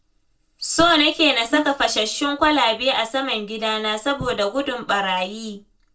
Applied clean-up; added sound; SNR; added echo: neural separator model SepFormer DNS4.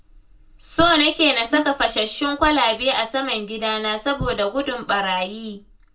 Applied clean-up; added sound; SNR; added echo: none; Wind instrument, woodwind instrument; 8 dB; reverberation time 0.2 s.